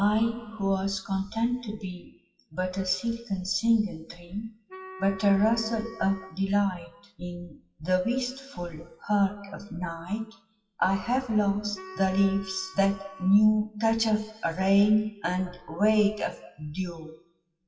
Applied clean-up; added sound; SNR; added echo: classical method WPE with log-MMSE.